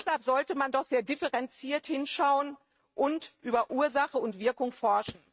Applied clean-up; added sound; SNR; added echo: neural mask model RNNoise.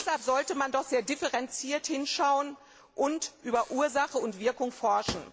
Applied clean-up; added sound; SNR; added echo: none; Microwave oven; 18 dB; none.